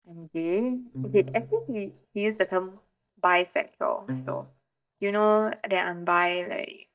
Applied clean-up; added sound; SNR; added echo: neural mask model DeepFilterNet 3.